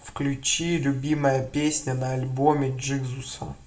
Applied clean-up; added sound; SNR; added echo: none; none; none; reverberation time 0.4 s.